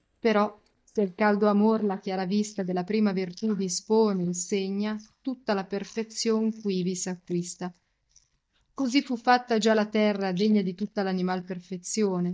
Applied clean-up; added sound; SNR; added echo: neural mask model DeepFilterNet 3.